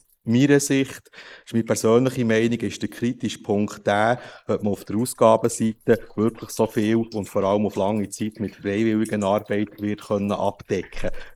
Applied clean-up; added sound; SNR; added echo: neural mask model Resemble Enhance denoiser.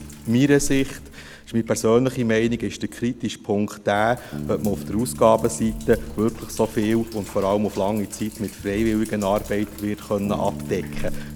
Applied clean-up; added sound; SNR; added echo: none; Sink (filling or washing) + Bass guitar; 12 dB; none.